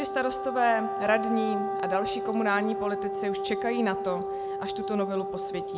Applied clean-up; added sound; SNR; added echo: none; Wind instrument, woodwind instrument; 2 dB; none.